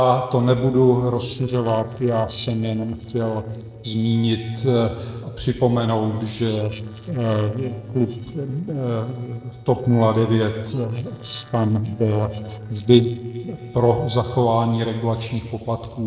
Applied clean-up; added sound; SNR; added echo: neural separator model SepFormer DNS4.